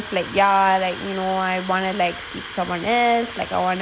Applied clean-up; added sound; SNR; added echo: none; Fill (with liquid) / Water tap, faucet; 10 dB; none.